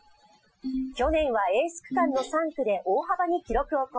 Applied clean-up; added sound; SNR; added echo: classical method Wiener filter.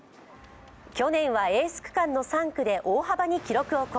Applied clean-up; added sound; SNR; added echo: none; none; none; none.